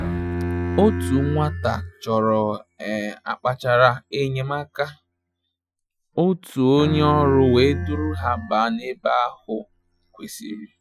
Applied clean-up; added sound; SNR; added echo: classical method Wiener filter.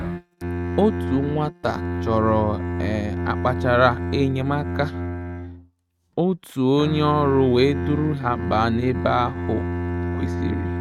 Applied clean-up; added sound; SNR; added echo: neural mask model RNNoise.